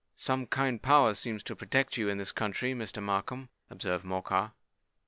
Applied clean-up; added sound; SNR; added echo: none; none; none; none.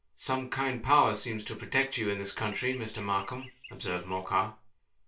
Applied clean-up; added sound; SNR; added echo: none; Chirp, tweet; 19 dB; reverberation time 0.3 s.